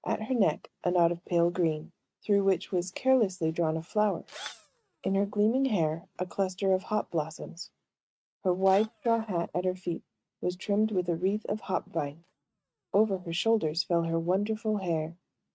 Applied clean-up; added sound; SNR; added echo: neural mask model RNNoise.